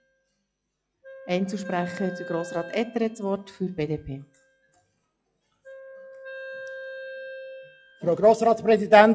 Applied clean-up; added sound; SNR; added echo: classical method log-MMSE.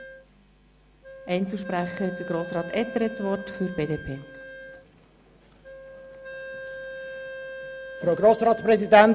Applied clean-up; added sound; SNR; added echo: none; Wind instrument, woodwind instrument; 14 dB; none.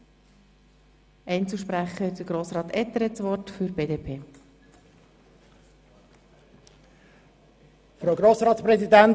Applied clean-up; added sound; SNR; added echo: none; none; none; none.